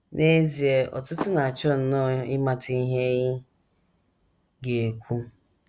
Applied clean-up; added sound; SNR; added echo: none; Car; 17 dB; none.